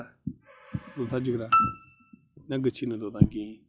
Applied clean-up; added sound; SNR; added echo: classical method log-MMSE.